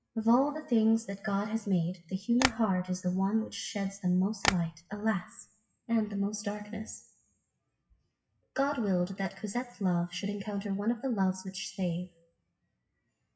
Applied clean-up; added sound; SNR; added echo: classical method WPE with log-MMSE.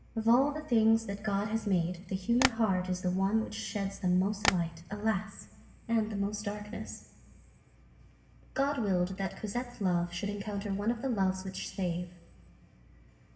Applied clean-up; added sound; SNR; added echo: none; Tap; 5 dB; reverberation time 1.6 s.